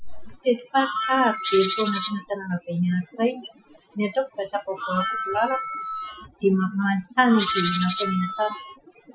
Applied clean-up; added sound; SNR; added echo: classical method Wiener filter.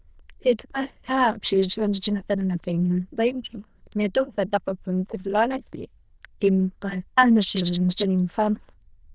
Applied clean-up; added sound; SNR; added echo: neural diffusion model UNIVERSE++.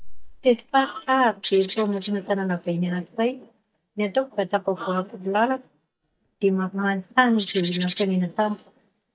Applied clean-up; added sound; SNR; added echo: neural mask model DeepFilterNet 3.